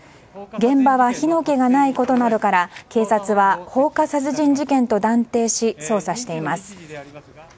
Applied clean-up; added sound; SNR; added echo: none; none; none; none.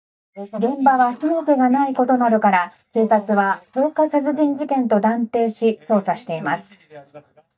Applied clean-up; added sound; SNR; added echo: neural mask model DeepFilterNet 3.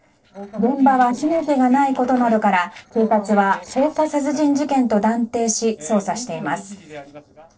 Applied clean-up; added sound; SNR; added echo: neural separator model SepFormer DNS4.